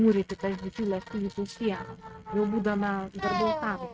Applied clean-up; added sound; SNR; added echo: neural mask model RNNoise.